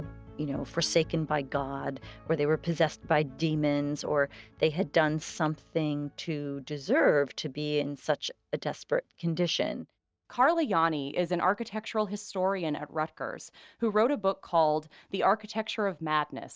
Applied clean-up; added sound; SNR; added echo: none; none; none; none.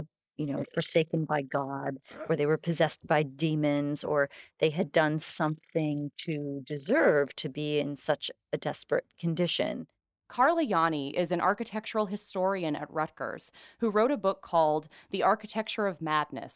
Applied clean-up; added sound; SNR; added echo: neural mask model Resemble Enhance denoiser.